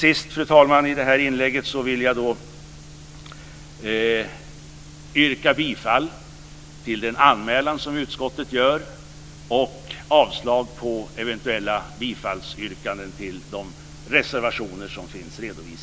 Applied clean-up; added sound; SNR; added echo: none; none; none; none.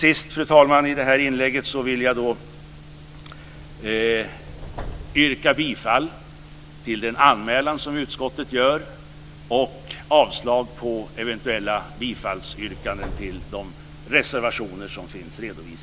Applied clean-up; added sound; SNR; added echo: none; Subway, metro, underground; 16 dB; none.